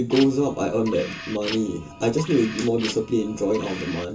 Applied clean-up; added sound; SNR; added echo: none; Printer; 12 dB; reverberation time 0.2 s.